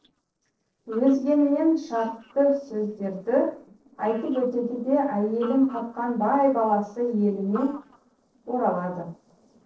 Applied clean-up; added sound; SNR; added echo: neural separator model SepFormer DNS4.